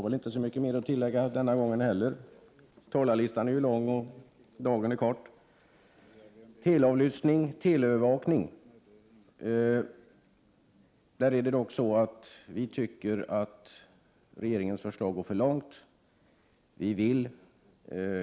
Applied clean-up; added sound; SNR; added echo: none; none; none; none.